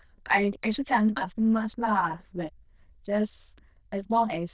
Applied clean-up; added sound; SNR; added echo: neural diffusion model UNIVERSE++.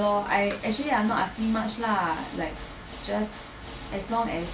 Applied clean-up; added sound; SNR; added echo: none; Water / Mechanisms; 14 dB; none.